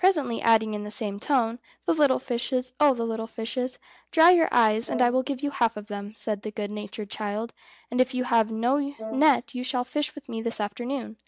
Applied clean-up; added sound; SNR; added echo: neural mask model RNNoise.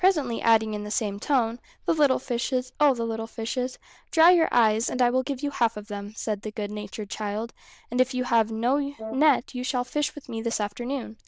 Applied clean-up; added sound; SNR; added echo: neural diffusion model UNIVERSE++.